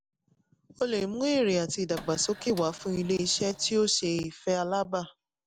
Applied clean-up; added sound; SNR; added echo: none; Printer; 18 dB; none.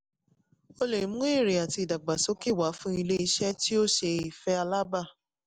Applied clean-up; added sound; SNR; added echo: none; none; none; none.